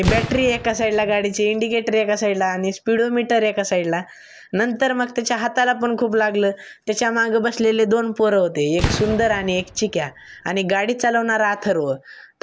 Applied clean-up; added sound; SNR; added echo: none; Fireworks; 7 dB; none.